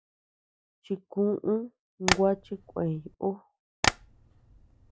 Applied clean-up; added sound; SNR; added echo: none; Tap; 0 dB; none.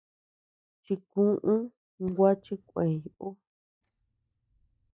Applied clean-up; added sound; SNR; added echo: neural mask model DeepFilterNet 3.